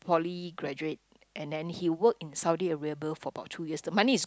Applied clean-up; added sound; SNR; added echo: none; none; none; none.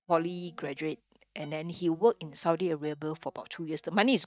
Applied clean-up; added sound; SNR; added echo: neural mask model DeepFilterNet 3.